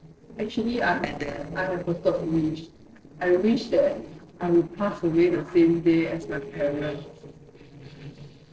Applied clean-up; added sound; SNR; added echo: neural separator model SepFormer DNS4.